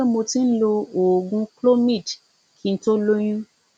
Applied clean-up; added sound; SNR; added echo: none; none; none; none.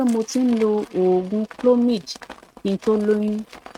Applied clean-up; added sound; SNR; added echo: neural mask model RNNoise.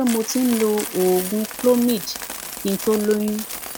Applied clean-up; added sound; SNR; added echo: none; Coin (dropping); 10 dB; none.